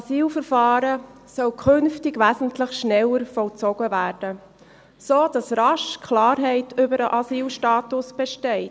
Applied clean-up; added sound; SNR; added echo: none; none; none; none.